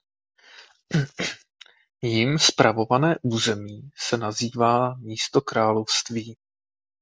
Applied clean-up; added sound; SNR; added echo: none; none; none; none.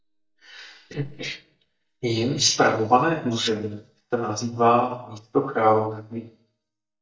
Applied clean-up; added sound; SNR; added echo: neural mask model DeepFilterNet 3.